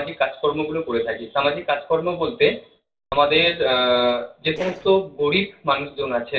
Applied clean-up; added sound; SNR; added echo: neural separator model SepFormer DNS4.